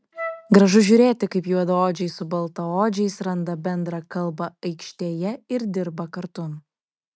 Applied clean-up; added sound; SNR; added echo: neural mask model RNNoise.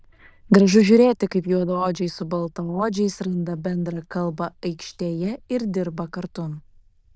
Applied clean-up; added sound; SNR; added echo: neural diffusion model UNIVERSE++.